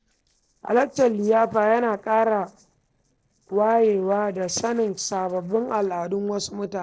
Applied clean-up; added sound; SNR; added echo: neural separator model SepFormer DNS4.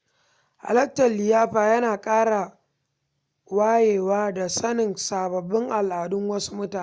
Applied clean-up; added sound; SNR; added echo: none; none; none; none.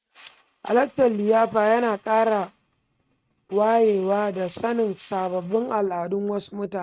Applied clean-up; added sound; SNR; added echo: neural mask model RNNoise.